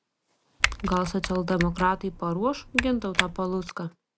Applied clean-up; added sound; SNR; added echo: none; Typing; 4 dB; none.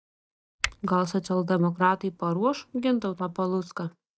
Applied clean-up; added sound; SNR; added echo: neural mask model DeepFilterNet 3.